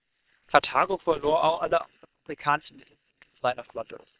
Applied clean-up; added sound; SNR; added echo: neural separator model SepFormer WHAM!.